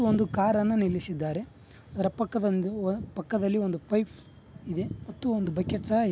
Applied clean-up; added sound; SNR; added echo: none; none; none; none.